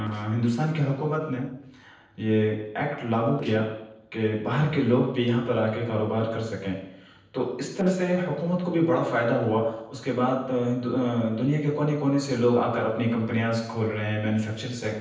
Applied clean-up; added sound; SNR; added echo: neural separator model SepFormer DNS4.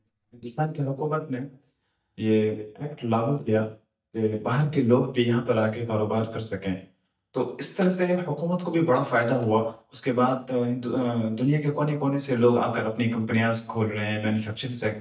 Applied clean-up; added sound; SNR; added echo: neural mask model DeepFilterNet 3.